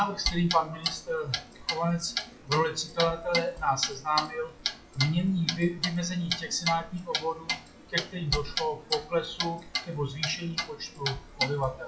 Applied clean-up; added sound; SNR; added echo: classical method WPE with log-MMSE.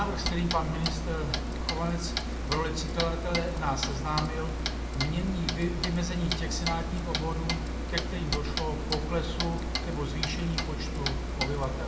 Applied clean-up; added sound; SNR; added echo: none; Clock; -1 dB; reverberation time 0.8 s.